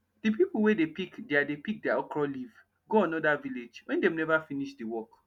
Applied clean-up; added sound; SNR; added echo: none; none; none; none.